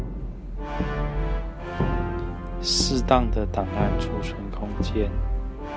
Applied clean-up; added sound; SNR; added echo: none; Brass instrument; -3 dB; none.